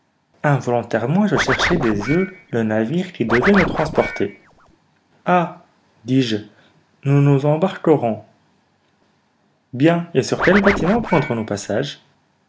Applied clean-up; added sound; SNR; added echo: none; Scratching (performance technique); 5 dB; none.